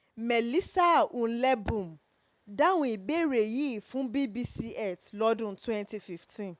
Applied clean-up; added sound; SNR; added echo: none; none; none; none.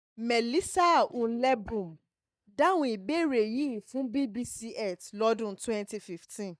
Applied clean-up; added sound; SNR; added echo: neural mask model DeepFilterNet 3.